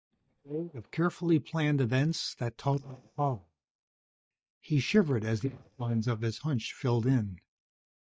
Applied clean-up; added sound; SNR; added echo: neural mask model DeepFilterNet 3.